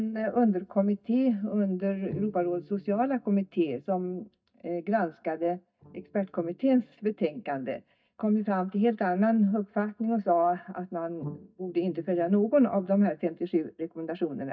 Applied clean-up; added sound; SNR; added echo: neural mask model DeepFilterNet 3.